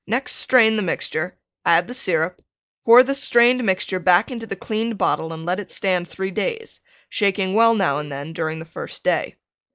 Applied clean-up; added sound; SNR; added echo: neural mask model Resemble Enhance denoiser.